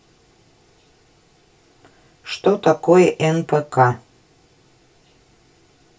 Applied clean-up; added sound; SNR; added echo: none; none; none; reverberation time 0.1 s.